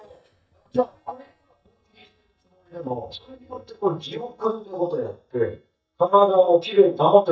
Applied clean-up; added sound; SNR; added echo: neural mask model DeepFilterNet 3.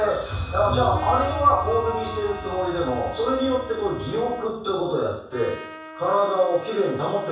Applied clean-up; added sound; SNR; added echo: none; Trumpet; 17 dB; reverberation time 0.7 s.